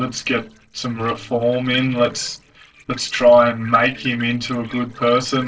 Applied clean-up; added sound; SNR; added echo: neural separator model SepFormer DNS4.